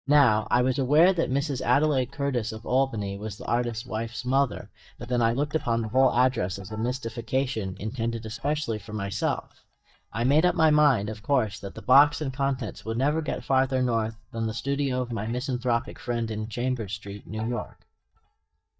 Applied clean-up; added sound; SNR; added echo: neural mask model DeepFilterNet 3.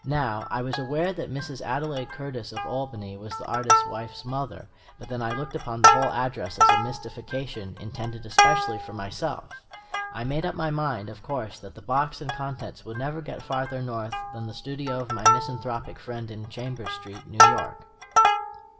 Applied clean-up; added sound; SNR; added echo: none; Plucked string instrument; -4 dB; reverberation time 0.5 s.